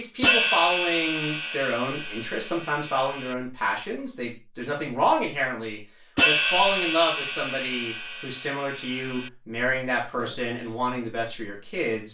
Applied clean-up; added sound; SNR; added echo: none; Hi-hat; -2 dB; reverberation time 0.3 s.